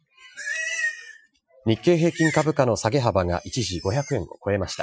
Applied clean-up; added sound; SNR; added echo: classical method Wiener filter.